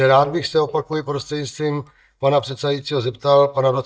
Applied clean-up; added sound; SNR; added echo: neural mask model DeepFilterNet 3.